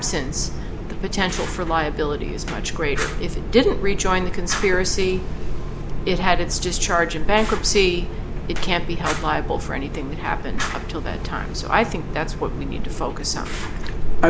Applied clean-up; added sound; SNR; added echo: none; Fire; 9 dB; none.